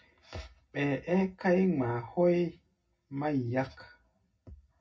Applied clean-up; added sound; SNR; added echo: none; none; none; reverberation time 0.4 s.